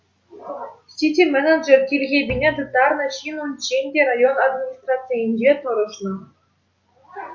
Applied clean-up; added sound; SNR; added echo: none; Bowed string instrument; 17 dB; none.